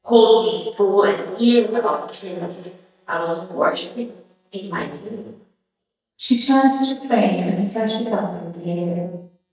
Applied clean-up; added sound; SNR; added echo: neural mask model DeepFilterNet 3.